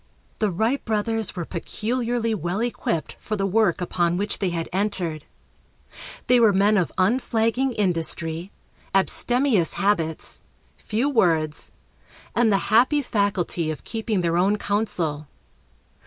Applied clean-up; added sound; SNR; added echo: none; none; none; none.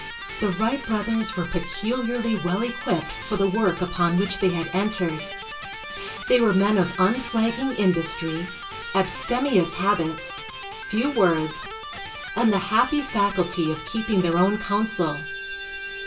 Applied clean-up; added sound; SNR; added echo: none; Electric guitar; 11 dB; reverberation time 0.2 s.